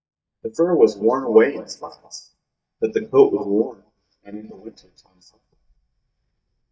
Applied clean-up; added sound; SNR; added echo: neural mask model DeepFilterNet 3.